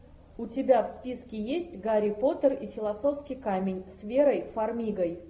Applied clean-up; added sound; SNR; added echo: none; none; none; none.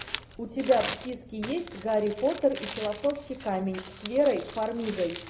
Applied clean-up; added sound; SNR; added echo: none; Crumpling, crinkling; 11 dB; none.